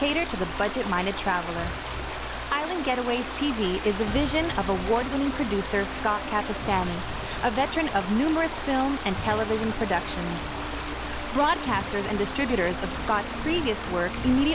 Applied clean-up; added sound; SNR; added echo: none; Stream; 8 dB; none.